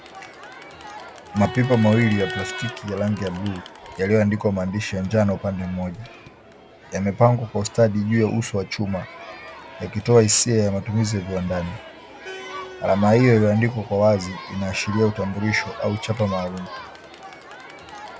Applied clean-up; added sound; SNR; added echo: none; Crowd; 15 dB; none.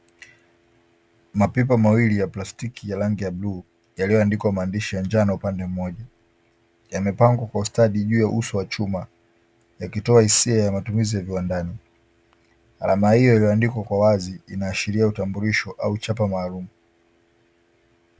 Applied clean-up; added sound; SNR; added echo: none; none; none; none.